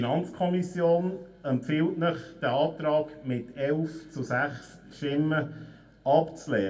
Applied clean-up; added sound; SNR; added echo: none; none; none; reverberation time 0.2 s.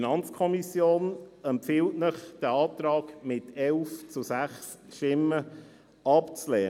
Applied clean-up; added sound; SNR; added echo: none; none; none; none.